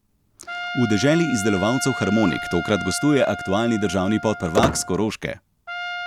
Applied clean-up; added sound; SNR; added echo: none; Squeak + Trumpet; 7 dB; none.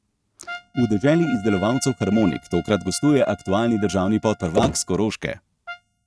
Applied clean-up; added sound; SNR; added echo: neural mask model RNNoise.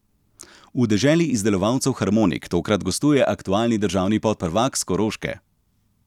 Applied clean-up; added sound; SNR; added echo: none; none; none; none.